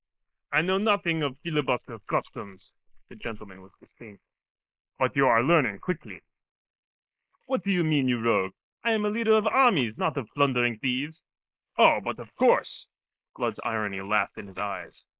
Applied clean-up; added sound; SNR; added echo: neural mask model Resemble Enhance denoiser.